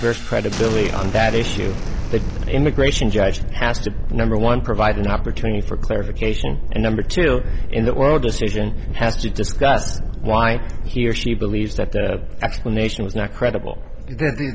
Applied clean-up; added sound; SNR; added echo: none; Thunderstorm; 1 dB; none.